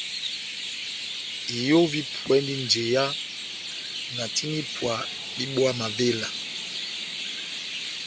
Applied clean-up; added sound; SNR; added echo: none; Chirp, tweet; 5 dB; none.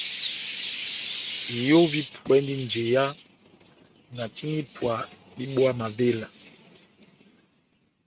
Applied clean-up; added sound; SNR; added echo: neural mask model RNNoise.